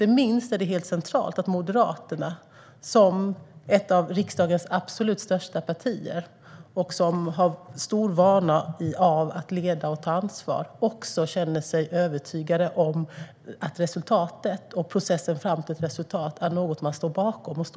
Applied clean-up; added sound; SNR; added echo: none; none; none; none.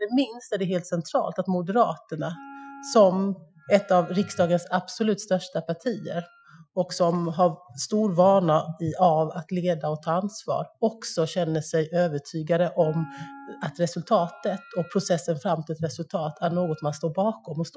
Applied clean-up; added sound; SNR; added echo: classical method Wiener filter.